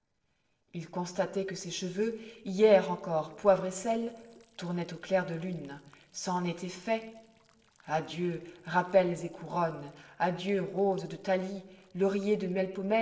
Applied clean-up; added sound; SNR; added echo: neural separator model SepFormer DNS4.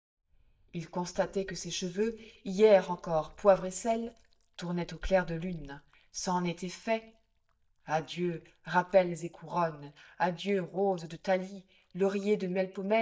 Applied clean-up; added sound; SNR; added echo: neural mask model DeepFilterNet 3.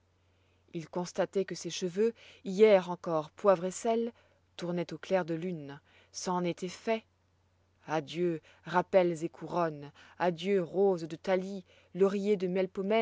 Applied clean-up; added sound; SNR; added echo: none; none; none; none.